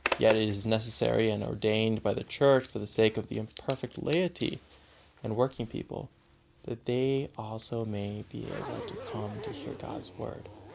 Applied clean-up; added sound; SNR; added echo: none; Zipper (clothing); 13 dB; none.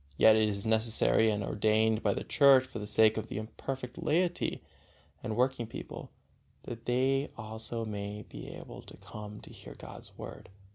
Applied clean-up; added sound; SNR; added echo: none; none; none; none.